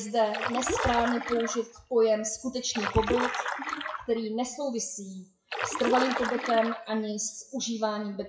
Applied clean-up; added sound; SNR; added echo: classical method WPE with log-MMSE.